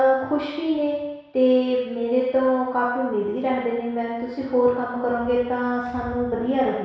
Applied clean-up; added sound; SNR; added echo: none; none; none; reverberation time 1.1 s.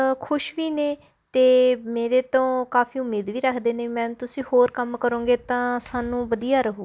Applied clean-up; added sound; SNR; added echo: none; none; none; none.